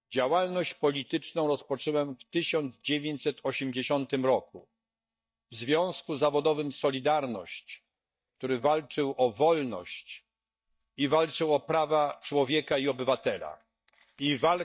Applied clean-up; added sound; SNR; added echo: neural mask model DeepFilterNet 3.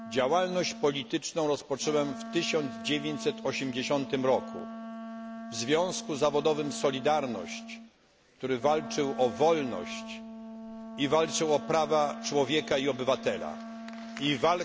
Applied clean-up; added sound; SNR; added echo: none; Wind instrument, woodwind instrument; 12 dB; none.